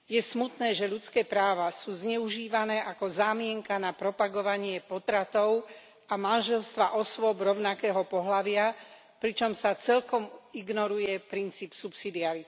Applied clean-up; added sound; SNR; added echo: none; none; none; none.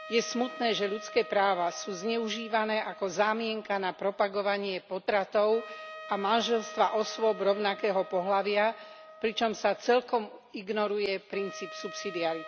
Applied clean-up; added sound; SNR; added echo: none; Trumpet; 16 dB; none.